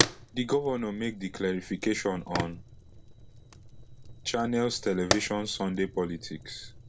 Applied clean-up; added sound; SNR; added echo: none; Fire; 5 dB; none.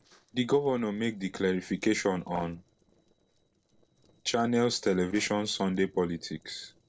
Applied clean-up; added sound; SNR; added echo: neural separator model SepFormer DNS4.